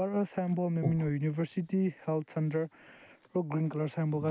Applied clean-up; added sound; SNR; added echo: none; Breathing; 3 dB; none.